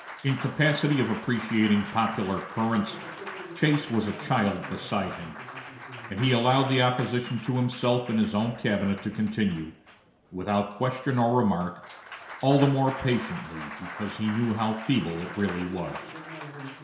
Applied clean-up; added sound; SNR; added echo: none; Applause; 14 dB; reverberation time 0.7 s.